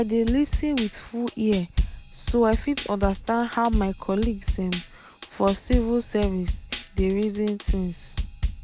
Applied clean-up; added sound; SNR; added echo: none; Drum kit; 5 dB; none.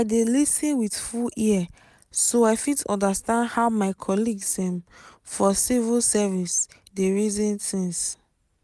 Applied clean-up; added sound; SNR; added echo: none; none; none; none.